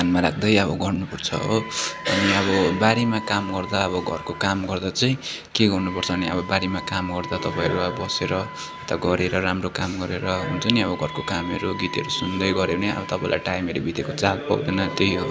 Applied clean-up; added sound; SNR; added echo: none; Wind instrument, woodwind instrument; 15 dB; none.